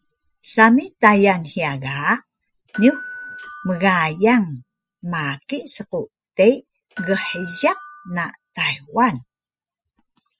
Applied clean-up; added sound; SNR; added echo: classical method spectral subtraction.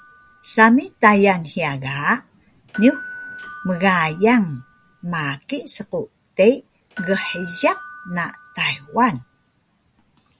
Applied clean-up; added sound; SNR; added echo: none; Door / Bell; 19 dB; none.